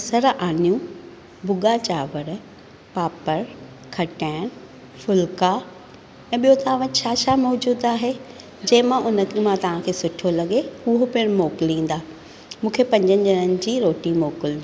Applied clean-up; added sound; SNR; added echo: none; none; none; none.